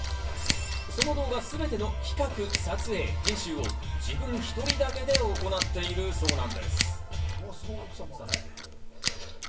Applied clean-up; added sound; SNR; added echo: none; Scissors; 6 dB; reverberation time 0.3 s.